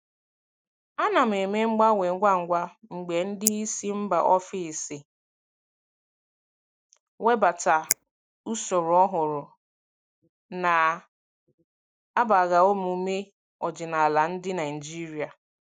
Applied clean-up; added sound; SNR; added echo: neural mask model DeepFilterNet 3.